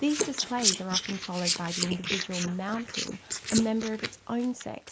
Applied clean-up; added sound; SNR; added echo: neural mask model Resemble Enhance denoiser.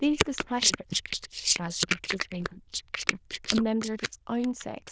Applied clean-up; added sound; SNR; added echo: neural diffusion model UNIVERSE++.